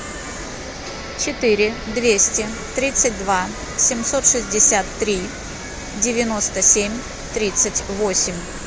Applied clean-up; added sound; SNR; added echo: none; none; none; none.